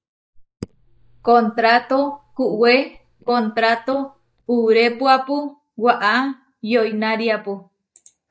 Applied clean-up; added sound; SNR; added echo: neural mask model DeepFilterNet 3.